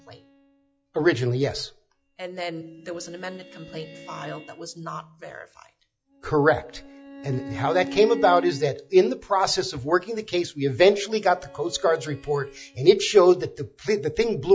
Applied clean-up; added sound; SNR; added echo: classical method log-MMSE.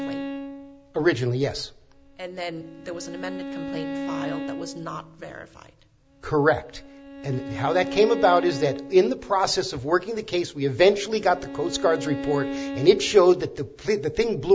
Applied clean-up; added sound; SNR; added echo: none; Bowed string instrument; 11 dB; none.